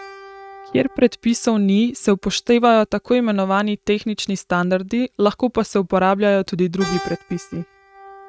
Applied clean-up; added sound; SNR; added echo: neural mask model RNNoise.